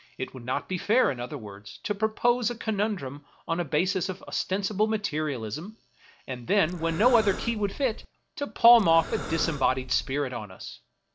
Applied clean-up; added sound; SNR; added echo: none; Breathing; 10 dB; none.